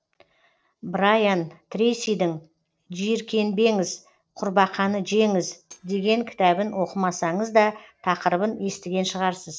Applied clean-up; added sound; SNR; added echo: neural separator model SepFormer DNS4.